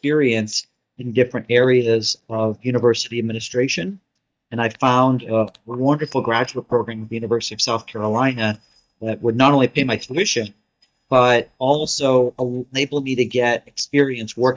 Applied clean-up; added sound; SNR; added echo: neural mask model DeepFilterNet 3.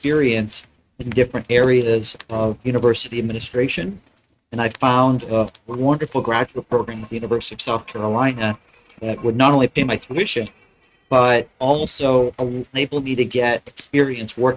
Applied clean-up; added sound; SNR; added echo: neural mask model RNNoise.